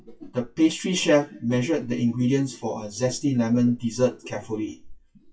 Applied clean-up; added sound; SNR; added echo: classical method WPE with log-MMSE.